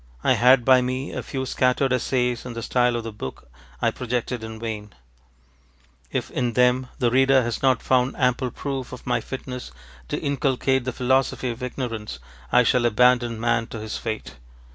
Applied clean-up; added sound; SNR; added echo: none; none; none; none.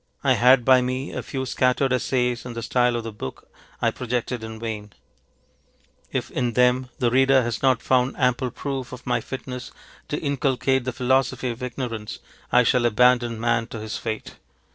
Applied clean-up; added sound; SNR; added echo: neural separator model SepFormer DNS4.